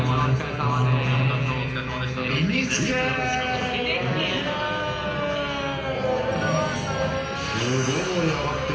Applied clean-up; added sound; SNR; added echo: none; none; none; reverberation time 0.8 s.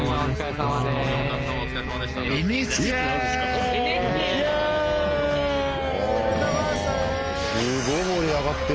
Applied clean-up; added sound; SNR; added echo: none; none; none; none.